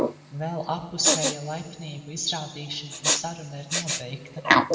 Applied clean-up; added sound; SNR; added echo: none; Respiratory sounds; -4 dB; reverberation time 2.1 s.